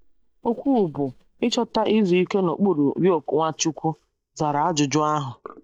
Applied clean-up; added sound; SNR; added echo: neural mask model DeepFilterNet 3.